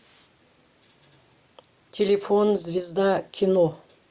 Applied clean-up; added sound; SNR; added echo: none; none; none; none.